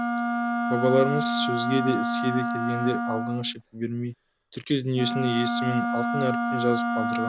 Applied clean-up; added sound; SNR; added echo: none; Wind instrument, woodwind instrument; 0 dB; none.